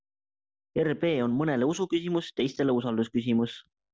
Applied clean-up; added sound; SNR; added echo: none; none; none; none.